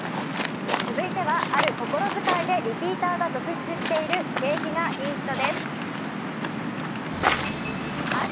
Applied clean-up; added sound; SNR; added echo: none; Waves, surf; -1 dB; none.